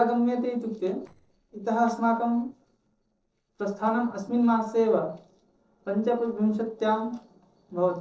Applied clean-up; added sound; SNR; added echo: neural separator model SepFormer DNS4.